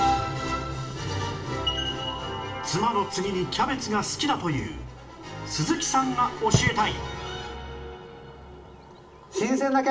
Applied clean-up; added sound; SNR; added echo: none; Fireworks; 11 dB; reverberation time 0.4 s.